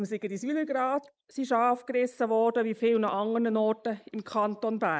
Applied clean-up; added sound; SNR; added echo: neural mask model Resemble Enhance denoiser.